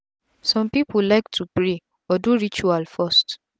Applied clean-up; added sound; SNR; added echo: none; none; none; none.